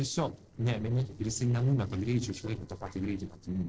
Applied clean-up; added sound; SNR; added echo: neural separator model SepFormer DNS4.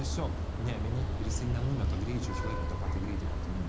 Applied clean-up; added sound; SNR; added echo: none; Vehicle horn, car horn, honking; -4 dB; reverberation time 0.2 s.